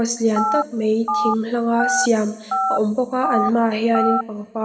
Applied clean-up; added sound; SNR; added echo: none; Telephone; 4 dB; reverberation time 2.9 s.